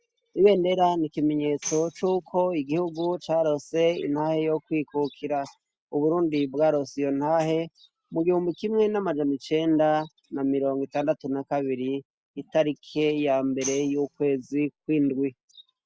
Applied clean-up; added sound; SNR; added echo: none; Tambourine; 15 dB; none.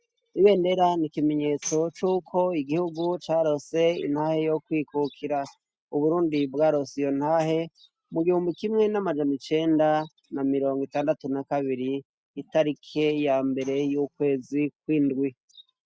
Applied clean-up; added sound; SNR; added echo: neural mask model RNNoise.